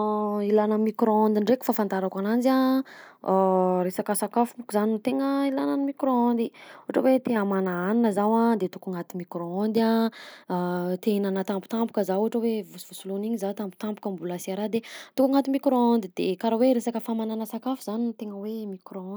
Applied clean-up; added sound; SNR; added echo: none; none; none; none.